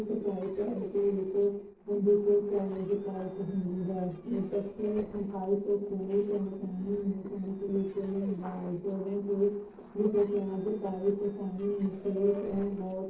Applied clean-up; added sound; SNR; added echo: neural separator model SepFormer DNS4.